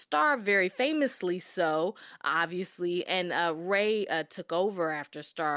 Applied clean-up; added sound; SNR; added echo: none; none; none; none.